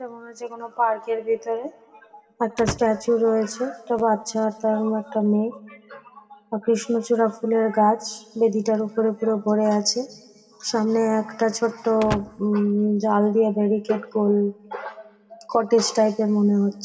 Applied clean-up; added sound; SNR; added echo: none; Slam / Wood; 13 dB; reverberation time 2.4 s.